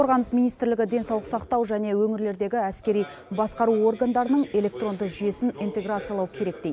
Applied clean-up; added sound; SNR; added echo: none; none; none; none.